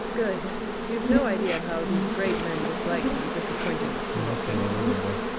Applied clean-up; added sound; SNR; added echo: none; Insect; -4 dB; none.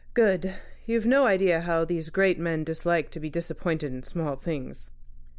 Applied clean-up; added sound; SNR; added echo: none; none; none; none.